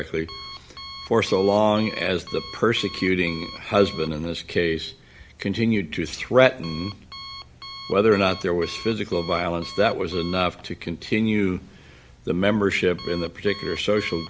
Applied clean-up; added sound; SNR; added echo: none; Alarm; 17 dB; none.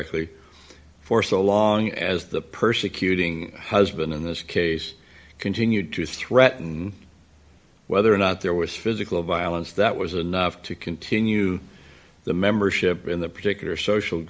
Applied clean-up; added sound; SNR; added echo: none; none; none; none.